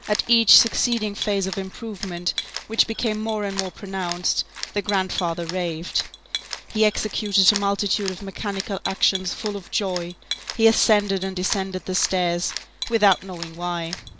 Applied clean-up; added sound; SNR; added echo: none; Cat; 11 dB; none.